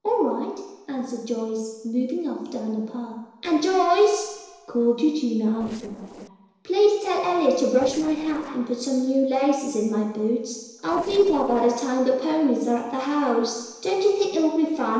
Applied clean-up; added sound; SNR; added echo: neural separator model SepFormer DNS4.